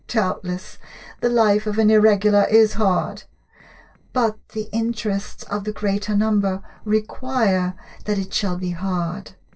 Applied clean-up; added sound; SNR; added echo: neural separator model SepFormer DNS4.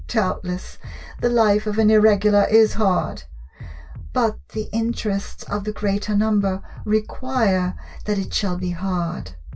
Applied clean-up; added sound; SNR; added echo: none; Bass drum; 13 dB; reverberation time 0.1 s.